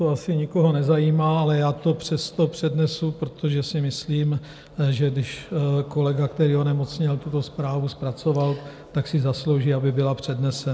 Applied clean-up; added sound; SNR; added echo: none; none; none; none.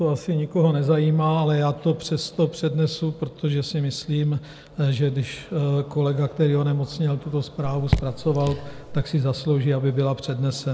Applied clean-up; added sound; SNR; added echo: none; Raindrop / Drip; 5 dB; none.